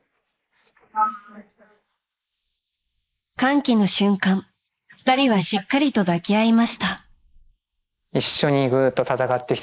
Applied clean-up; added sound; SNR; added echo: neural mask model Resemble Enhance denoiser.